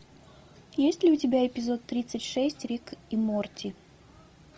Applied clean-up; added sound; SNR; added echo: none; none; none; none.